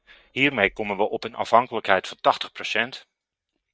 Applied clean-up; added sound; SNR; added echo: neural mask model DeepFilterNet 3.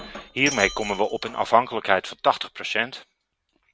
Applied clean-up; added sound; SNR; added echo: none; Shatter; 16 dB; none.